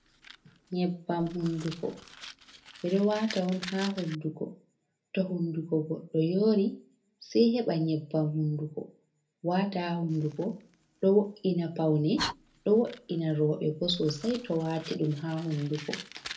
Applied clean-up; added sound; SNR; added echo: none; Fire; 17 dB; reverberation time 0.3 s.